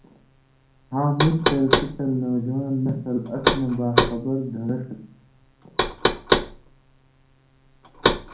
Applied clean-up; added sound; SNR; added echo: none; Knock; 0 dB; reverberation time 0.6 s.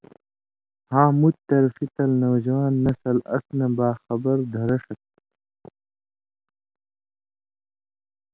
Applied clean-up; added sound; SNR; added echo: none; none; none; none.